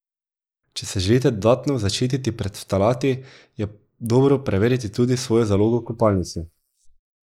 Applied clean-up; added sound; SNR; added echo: neural mask model Resemble Enhance denoiser.